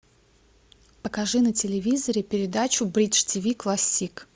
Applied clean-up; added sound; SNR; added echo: none; none; none; none.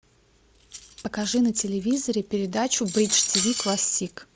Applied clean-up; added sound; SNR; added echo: none; Cutlery, silverware; 7 dB; none.